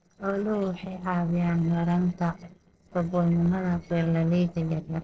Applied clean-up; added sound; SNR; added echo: neural separator model SepFormer DNS4.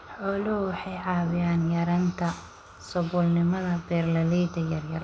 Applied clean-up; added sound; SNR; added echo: none; none; none; none.